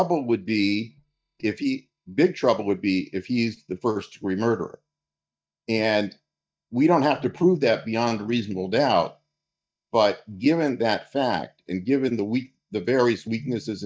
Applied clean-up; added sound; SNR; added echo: neural mask model DeepFilterNet 3.